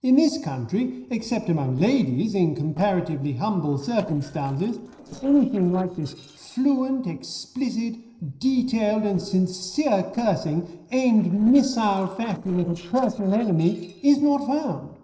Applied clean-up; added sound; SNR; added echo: neural separator model SepFormer DNS4.